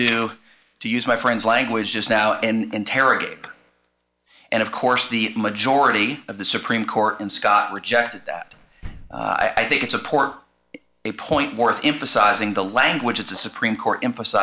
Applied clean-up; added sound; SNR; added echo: none; Slam; 20 dB; none.